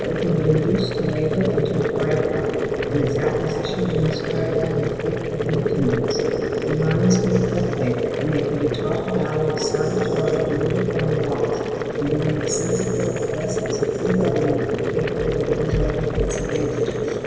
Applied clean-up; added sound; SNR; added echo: none; Boiling; 0 dB; reverberation time 2.5 s.